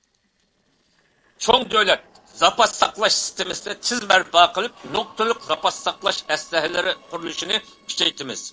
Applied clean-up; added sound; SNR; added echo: neural separator model SepFormer DNS4.